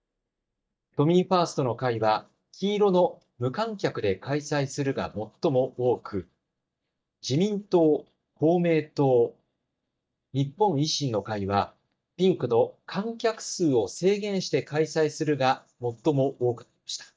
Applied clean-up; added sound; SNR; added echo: neural mask model DeepFilterNet 3.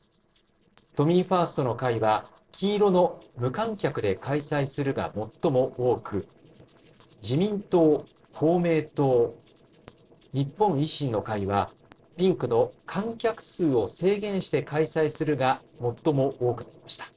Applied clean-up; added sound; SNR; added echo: neural separator model SepFormer DNS4.